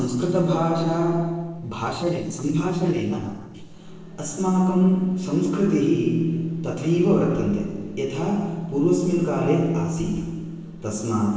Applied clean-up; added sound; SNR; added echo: neural separator model SepFormer DNS4.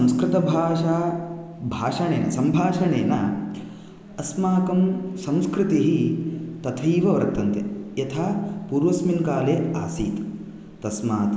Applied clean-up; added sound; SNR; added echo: none; none; none; none.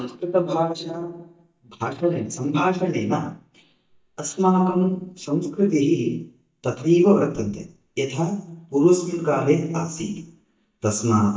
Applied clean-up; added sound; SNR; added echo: neural mask model DeepFilterNet 3.